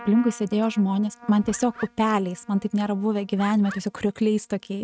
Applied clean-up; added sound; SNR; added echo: neural mask model RNNoise.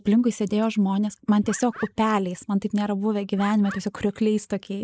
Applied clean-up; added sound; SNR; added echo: neural mask model Resemble Enhance denoiser.